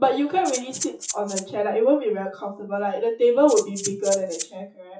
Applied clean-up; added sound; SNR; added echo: classical method WPE with log-MMSE.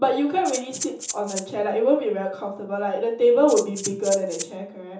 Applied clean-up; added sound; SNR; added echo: none; Rattle (instrument); 10 dB; reverberation time 1.2 s.